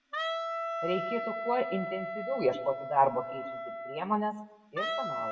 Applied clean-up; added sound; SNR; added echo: none; Wind instrument, woodwind instrument; 4 dB; reverberation time 0.6 s.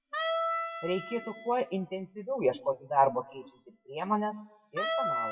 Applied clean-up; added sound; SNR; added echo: classical method WPE with log-MMSE.